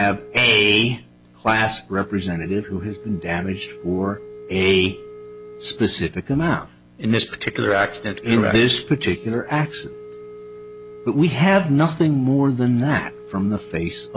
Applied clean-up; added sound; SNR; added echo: none; Wind instrument, woodwind instrument; 19 dB; none.